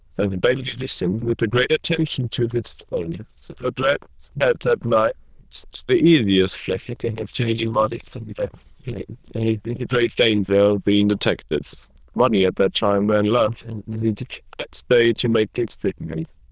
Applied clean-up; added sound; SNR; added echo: neural diffusion model UNIVERSE++.